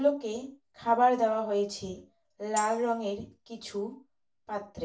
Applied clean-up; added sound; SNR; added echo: none; Tambourine; 13 dB; reverberation time 0.3 s.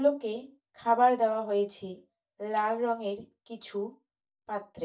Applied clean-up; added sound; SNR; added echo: neural mask model DeepFilterNet 3.